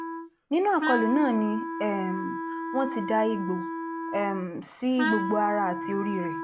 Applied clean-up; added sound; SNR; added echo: none; Wind instrument, woodwind instrument; 5 dB; none.